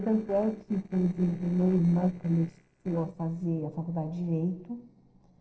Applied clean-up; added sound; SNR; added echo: neural separator model SepFormer DNS4.